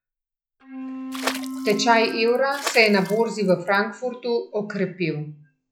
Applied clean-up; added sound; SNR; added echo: classical method log-MMSE.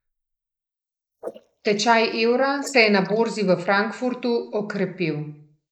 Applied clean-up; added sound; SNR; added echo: neural mask model Resemble Enhance denoiser.